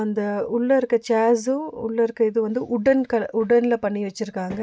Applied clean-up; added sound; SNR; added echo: none; none; none; none.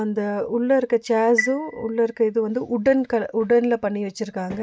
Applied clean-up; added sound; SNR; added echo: none; Chime; 11 dB; none.